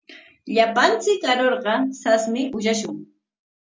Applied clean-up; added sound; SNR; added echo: none; none; none; none.